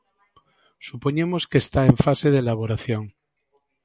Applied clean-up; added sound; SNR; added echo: none; none; none; none.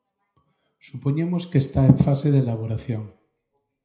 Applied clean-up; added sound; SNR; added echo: none; none; none; reverberation time 0.5 s.